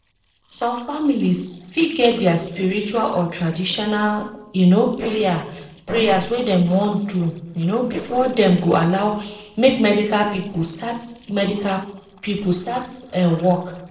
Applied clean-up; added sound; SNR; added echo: neural separator model SepFormer DNS4.